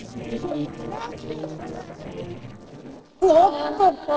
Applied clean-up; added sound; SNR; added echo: neural separator model SepFormer DNS4.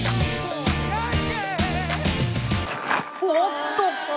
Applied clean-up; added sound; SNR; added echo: none; Wind instrument, woodwind instrument; 18 dB; none.